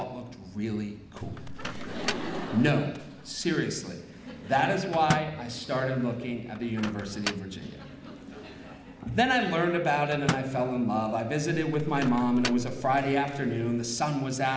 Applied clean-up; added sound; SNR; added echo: none; Microwave oven + Gunshot, gunfire; 11 dB; none.